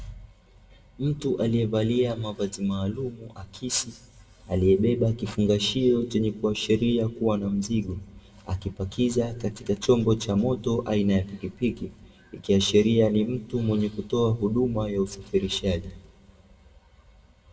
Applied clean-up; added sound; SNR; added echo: none; none; none; reverberation time 1.4 s.